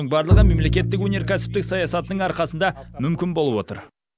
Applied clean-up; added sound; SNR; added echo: none; Bowed string instrument; -2 dB; none.